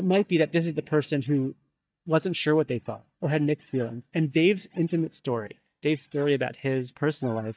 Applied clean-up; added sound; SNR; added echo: neural mask model DeepFilterNet 3.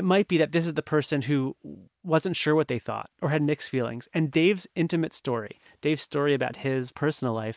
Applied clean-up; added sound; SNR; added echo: none; none; none; none.